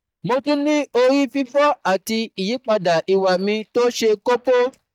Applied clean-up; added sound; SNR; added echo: neural mask model DeepFilterNet 3.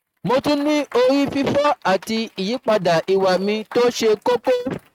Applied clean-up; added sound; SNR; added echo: neural mask model RNNoise.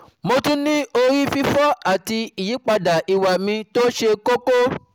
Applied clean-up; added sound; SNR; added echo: none; none; none; none.